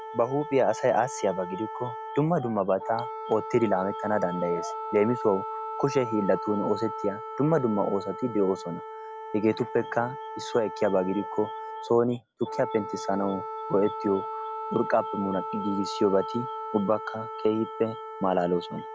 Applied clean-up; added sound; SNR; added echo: none; Wind instrument, woodwind instrument; 8 dB; none.